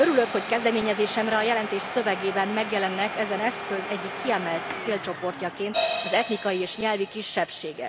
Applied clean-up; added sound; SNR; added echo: none; Domestic sounds, home sounds + Crash cymbal; 7 dB; none.